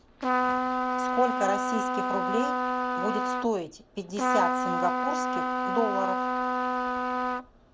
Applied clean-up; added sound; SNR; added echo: none; Trumpet; -4 dB; none.